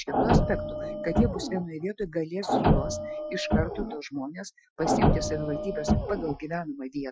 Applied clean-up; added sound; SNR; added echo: classical method Wiener filter.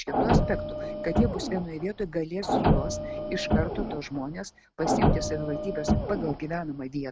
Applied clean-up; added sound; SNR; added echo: none; Printer; -4 dB; none.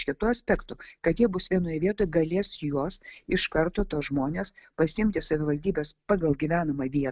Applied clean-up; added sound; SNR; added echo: none; none; none; none.